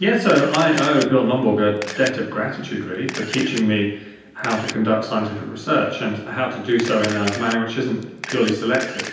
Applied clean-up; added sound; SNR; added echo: none; Camera; 14 dB; reverberation time 0.9 s.